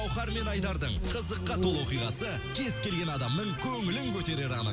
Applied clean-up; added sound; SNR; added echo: none; Insect; 7 dB; none.